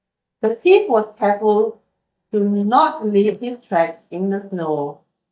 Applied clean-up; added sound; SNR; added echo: neural mask model DeepFilterNet 3.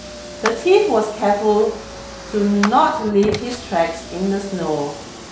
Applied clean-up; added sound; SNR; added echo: none; Car + Clapping; 12 dB; none.